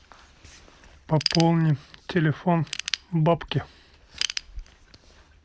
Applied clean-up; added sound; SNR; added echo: none; Ratchet, pawl / Tools; 10 dB; none.